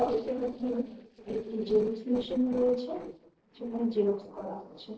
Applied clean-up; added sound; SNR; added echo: neural separator model SepFormer DNS4.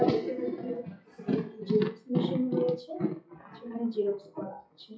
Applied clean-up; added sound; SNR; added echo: classical method WPE with log-MMSE.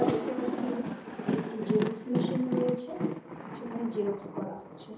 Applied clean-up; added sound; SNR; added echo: none; Thunder; -1 dB; reverberation time 0.7 s.